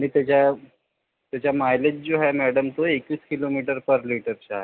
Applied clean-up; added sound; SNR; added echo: none; none; none; none.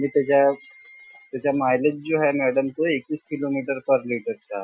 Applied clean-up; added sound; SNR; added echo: classical method Wiener filter.